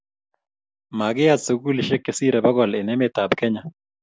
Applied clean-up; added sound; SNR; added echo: none; none; none; none.